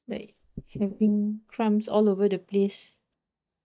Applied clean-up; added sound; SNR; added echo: neural mask model DeepFilterNet 3.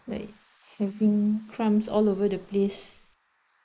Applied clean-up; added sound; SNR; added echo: neural mask model Resemble Enhance denoiser.